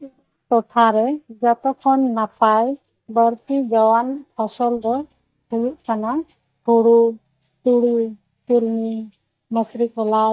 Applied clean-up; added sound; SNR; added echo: neural mask model DeepFilterNet 3.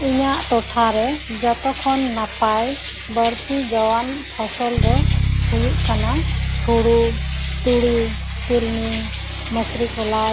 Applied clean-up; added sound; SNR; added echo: none; Bass guitar; 4 dB; none.